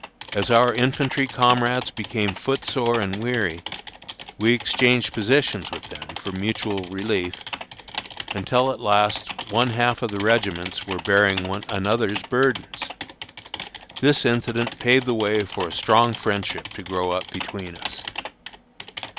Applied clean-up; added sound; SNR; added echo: none; Typing; 12 dB; none.